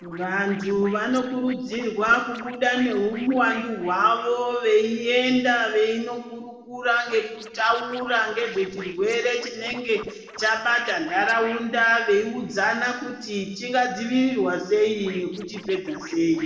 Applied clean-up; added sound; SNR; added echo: neural separator model SepFormer DNS4.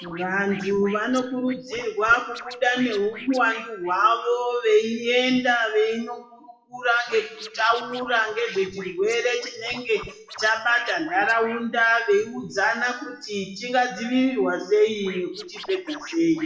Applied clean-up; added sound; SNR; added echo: classical method WPE with log-MMSE.